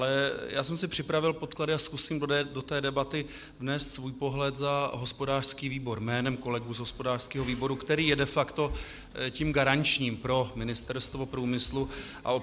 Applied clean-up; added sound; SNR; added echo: none; none; none; none.